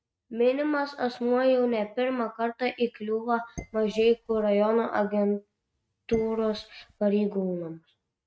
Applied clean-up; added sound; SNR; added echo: neural mask model RNNoise.